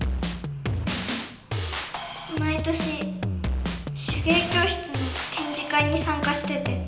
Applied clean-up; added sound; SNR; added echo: none; Drum kit; 0 dB; reverberation time 0.8 s.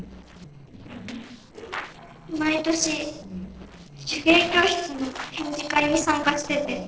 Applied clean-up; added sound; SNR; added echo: neural separator model SepFormer DNS4.